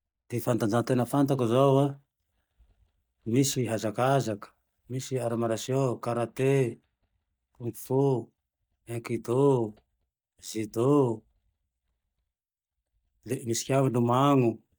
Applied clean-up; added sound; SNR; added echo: neural mask model DeepFilterNet 3.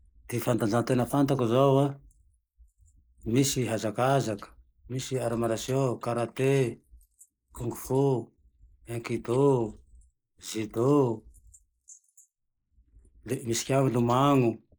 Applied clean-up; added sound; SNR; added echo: neural mask model Resemble Enhance denoiser.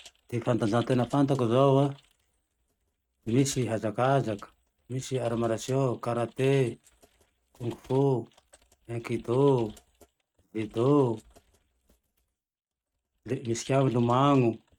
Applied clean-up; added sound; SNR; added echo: neural mask model RNNoise.